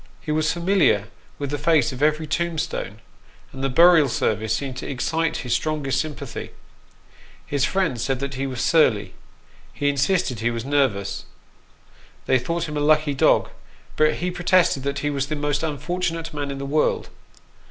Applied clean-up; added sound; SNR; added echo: none; none; none; none.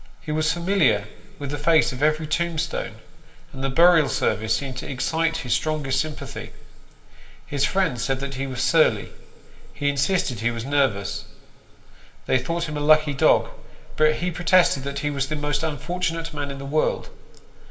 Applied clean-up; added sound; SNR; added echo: none; none; none; reverberation time 1.4 s.